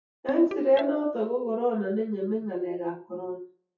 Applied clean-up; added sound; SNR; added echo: classical method WPE with log-MMSE.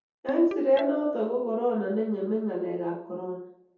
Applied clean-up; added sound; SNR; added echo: none; Ringtone; 13 dB; reverberation time 0.7 s.